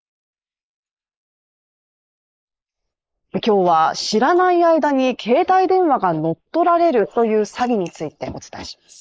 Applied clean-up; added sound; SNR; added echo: neural mask model Resemble Enhance denoiser.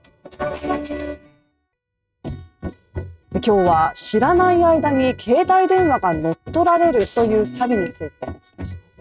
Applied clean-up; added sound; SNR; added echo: neural mask model RNNoise.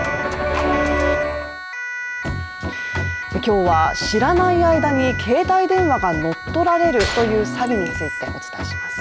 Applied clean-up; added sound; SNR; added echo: none; Siren + Gunshot, gunfire; 9 dB; none.